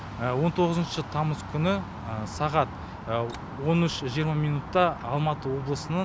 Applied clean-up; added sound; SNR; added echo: none; none; none; none.